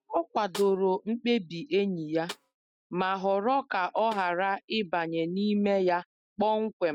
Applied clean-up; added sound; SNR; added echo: neural mask model RNNoise.